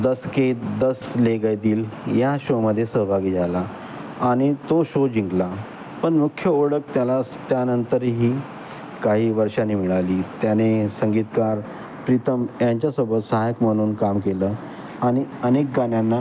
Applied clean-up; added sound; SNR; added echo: none; none; none; none.